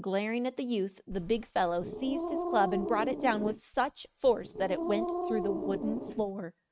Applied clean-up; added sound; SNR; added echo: neural mask model RNNoise.